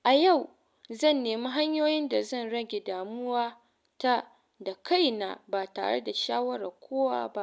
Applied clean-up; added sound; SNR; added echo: none; none; none; none.